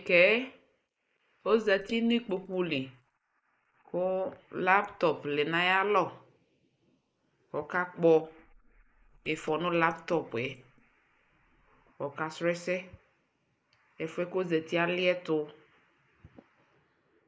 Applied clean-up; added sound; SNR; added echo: neural mask model Resemble Enhance denoiser.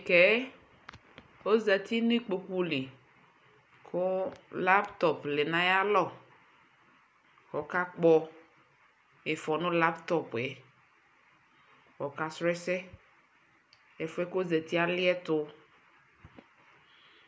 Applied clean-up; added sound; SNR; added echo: none; none; none; none.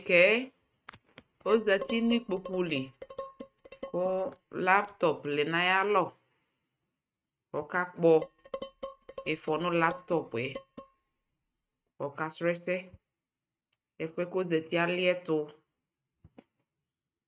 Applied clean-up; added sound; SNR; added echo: neural mask model RNNoise.